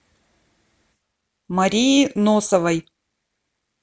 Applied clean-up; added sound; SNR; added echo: none; none; none; none.